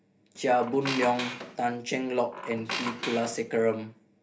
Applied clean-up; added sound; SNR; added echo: none; Squeak; 8 dB; reverberation time 0.3 s.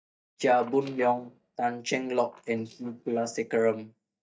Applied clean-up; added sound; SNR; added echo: neural mask model DeepFilterNet 3.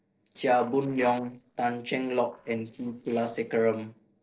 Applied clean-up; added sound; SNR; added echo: neural separator model SepFormer DNS4.